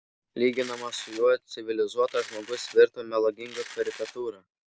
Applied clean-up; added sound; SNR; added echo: none; Domestic sounds, home sounds; 18 dB; none.